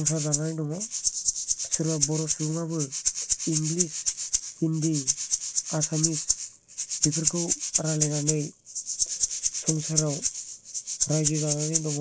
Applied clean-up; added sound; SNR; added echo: neural mask model Resemble Enhance denoiser.